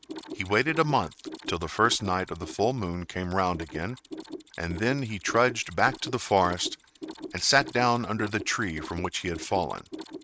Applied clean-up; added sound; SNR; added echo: neural mask model RNNoise.